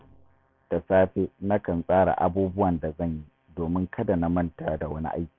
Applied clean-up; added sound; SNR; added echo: none; none; none; none.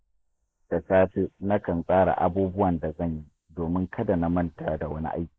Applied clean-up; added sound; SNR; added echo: neural mask model Resemble Enhance denoiser.